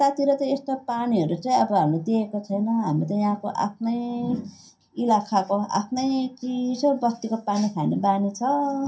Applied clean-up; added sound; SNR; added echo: none; none; none; reverberation time 0.3 s.